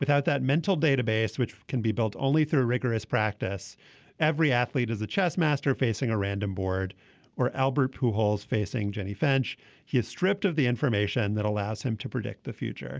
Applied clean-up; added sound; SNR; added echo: none; none; none; none.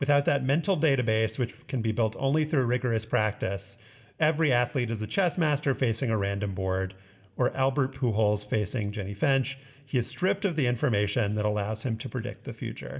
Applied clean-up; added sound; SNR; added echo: none; none; none; reverberation time 0.6 s.